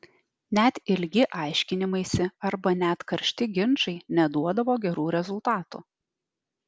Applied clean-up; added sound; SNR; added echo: none; none; none; none.